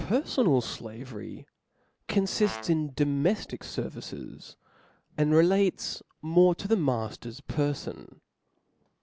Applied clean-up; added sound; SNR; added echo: none; Brass instrument; 14 dB; none.